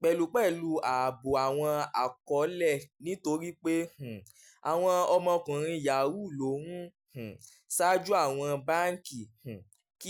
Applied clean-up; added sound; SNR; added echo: none; none; none; none.